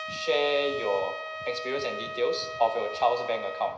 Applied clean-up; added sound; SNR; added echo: none; Trumpet; 8 dB; reverberation time 0.9 s.